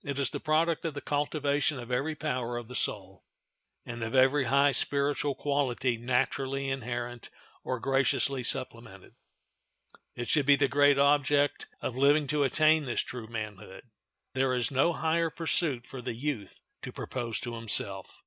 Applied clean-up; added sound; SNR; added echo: neural mask model Resemble Enhance denoiser.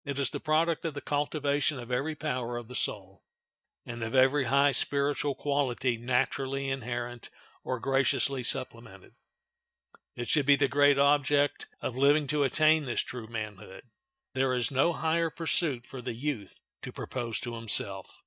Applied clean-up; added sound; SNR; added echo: neural mask model DeepFilterNet 3.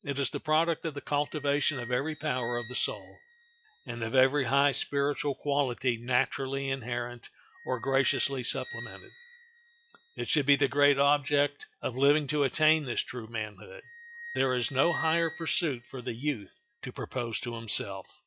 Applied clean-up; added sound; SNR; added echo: classical method log-MMSE.